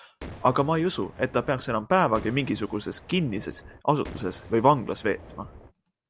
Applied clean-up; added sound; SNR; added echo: none; Boom; 18 dB; none.